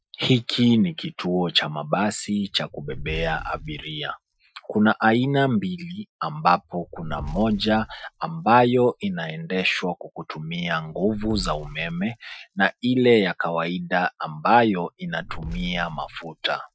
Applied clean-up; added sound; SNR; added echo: classical method Wiener filter.